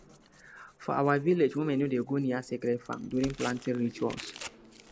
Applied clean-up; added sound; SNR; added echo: none; Tearing; 15 dB; none.